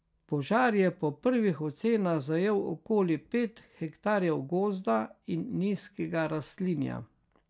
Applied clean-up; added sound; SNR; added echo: none; none; none; none.